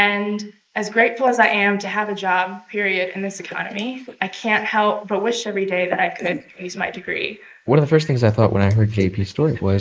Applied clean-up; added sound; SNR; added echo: neural mask model Resemble Enhance denoiser.